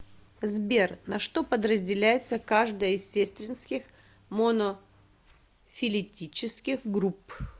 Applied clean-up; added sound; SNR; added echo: none; none; none; none.